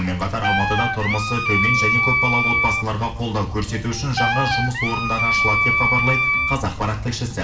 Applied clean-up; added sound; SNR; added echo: none; Wind instrument, woodwind instrument; -3 dB; reverberation time 0.8 s.